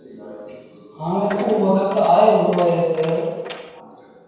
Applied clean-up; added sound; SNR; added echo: none; Coin (dropping); 18 dB; reverberation time 1.2 s.